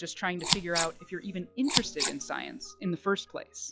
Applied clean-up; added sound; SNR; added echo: classical method log-MMSE.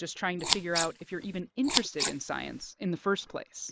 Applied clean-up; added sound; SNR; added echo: neural mask model Resemble Enhance denoiser.